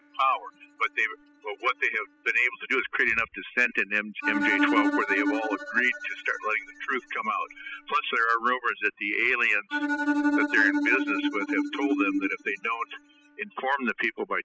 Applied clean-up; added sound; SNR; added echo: classical method spectral subtraction.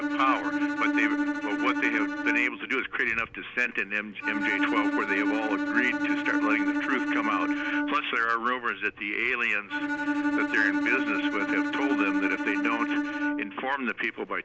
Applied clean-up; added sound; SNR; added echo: none; Bowed string instrument; 0 dB; none.